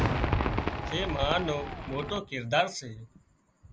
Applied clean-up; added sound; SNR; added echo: none; Cheering / Fireworks; 0 dB; none.